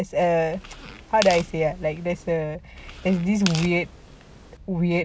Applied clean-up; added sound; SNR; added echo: none; Tearing; 13 dB; none.